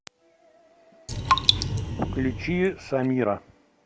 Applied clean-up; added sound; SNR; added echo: none; Raindrop; -2 dB; none.